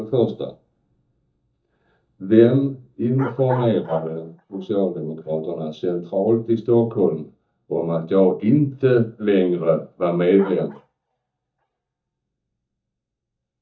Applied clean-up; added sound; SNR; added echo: neural mask model DeepFilterNet 3.